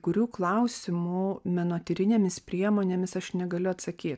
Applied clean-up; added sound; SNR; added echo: none; none; none; none.